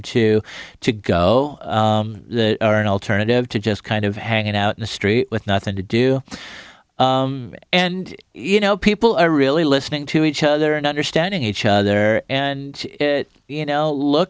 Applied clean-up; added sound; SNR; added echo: none; none; none; none.